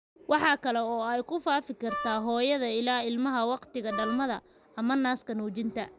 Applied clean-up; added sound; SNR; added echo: none; Wind instrument, woodwind instrument; 8 dB; none.